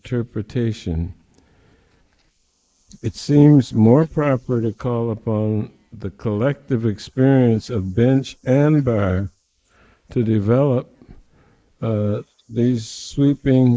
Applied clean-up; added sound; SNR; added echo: neural mask model Resemble Enhance denoiser.